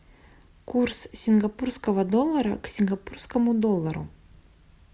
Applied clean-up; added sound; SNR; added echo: none; none; none; none.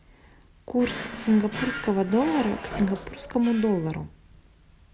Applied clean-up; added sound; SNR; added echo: none; Drawer open or close; 9 dB; none.